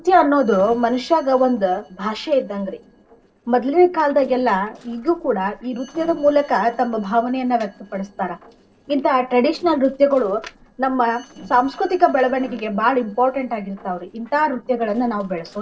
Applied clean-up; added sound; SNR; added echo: neural separator model SepFormer DNS4.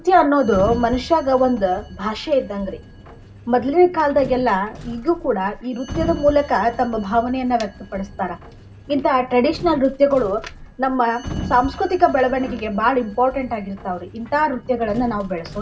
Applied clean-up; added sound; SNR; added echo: none; Sliding door; 15 dB; reverberation time 0.4 s.